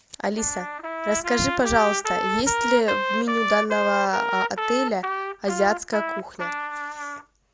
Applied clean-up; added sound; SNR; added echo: none; Trumpet; 2 dB; none.